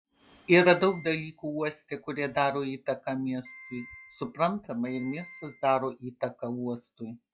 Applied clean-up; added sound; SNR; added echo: classical method log-MMSE.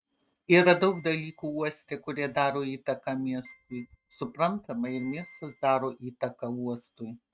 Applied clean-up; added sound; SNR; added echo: neural mask model RNNoise.